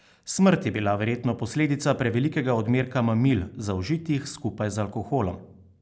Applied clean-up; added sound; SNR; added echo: none; none; none; none.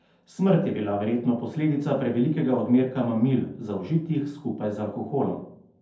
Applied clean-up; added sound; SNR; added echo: none; none; none; reverberation time 0.5 s.